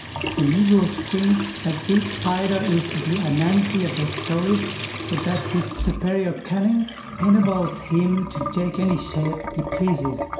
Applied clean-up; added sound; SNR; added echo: none; Trickle, dribble / Sink (filling or washing) / Water tap, faucet; 8 dB; reverberation time 0.7 s.